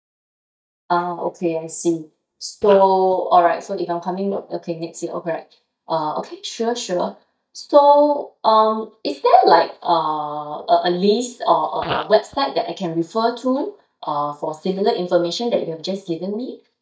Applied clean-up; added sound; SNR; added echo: neural mask model DeepFilterNet 3.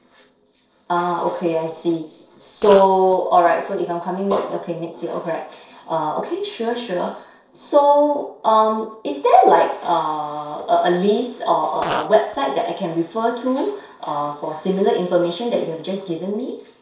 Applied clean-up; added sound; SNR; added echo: neural separator model SepFormer DNS4.